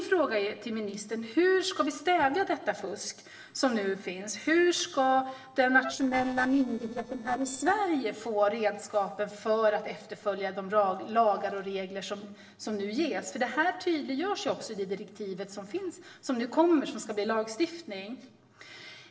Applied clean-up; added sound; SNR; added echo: neural separator model SepFormer DNS4.